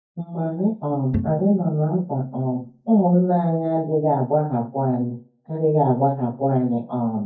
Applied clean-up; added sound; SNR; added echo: neural mask model DeepFilterNet 3.